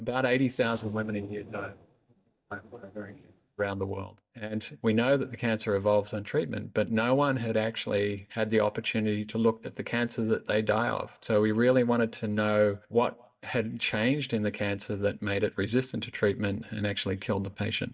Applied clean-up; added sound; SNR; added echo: neural mask model DeepFilterNet 3.